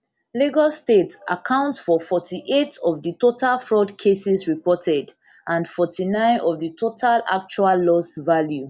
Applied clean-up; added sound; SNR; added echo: none; none; none; none.